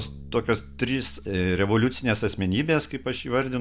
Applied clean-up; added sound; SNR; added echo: none; Bass guitar; 19 dB; none.